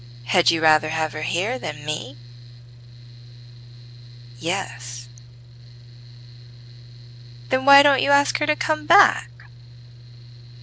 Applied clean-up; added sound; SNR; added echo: none; Mechanical fan; 16 dB; none.